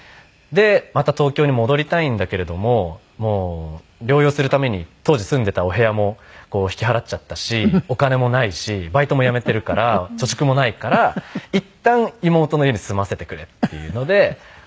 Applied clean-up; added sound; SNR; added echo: none; none; none; none.